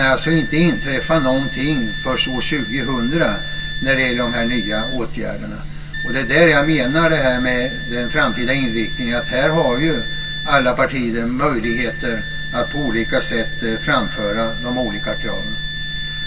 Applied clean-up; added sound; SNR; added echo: none; Wind instrument, woodwind instrument; 10 dB; reverberation time 0.1 s.